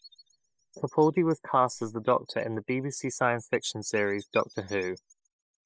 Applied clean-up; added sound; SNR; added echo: neural mask model Resemble Enhance denoiser.